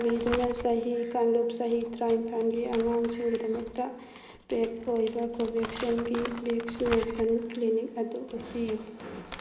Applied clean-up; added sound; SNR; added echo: none; Crumpling, crinkling; 14 dB; reverberation time 0.3 s.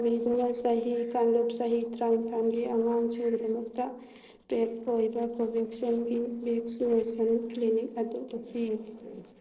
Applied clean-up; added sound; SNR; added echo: neural separator model SepFormer DNS4.